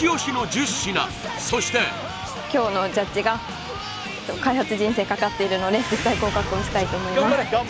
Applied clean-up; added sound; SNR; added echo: none; none; none; none.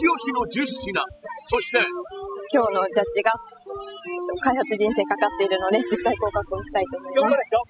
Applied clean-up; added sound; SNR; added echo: classical method spectral subtraction.